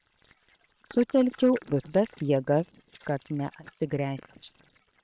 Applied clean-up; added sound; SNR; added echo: neural separator model SepFormer WHAM!.